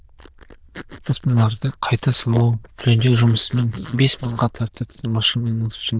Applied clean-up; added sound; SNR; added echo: neural diffusion model UNIVERSE++.